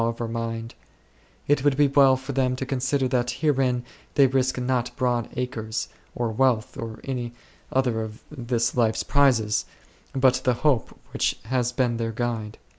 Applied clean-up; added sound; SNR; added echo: none; none; none; none.